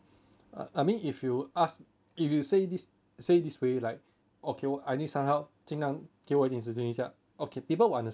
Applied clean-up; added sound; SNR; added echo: none; none; none; none.